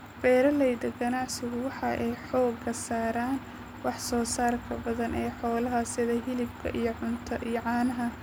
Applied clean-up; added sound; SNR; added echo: none; none; none; none.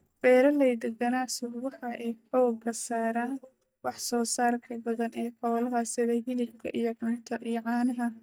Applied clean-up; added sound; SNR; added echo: neural mask model DeepFilterNet 3.